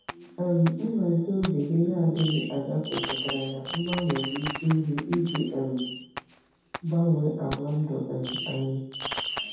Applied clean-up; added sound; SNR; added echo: none; Fireworks; 10 dB; reverberation time 0.9 s.